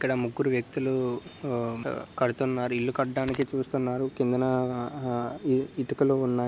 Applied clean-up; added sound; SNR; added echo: none; none; none; none.